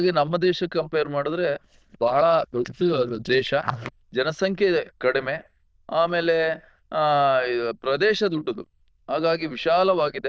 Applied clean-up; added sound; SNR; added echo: neural diffusion model UNIVERSE++.